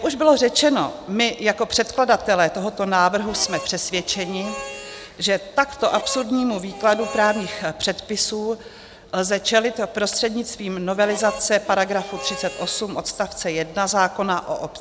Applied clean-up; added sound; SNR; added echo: none; Harmonica; 13 dB; none.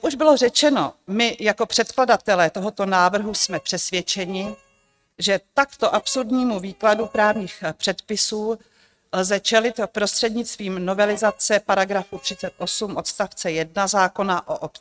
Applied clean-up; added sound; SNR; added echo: neural mask model RNNoise.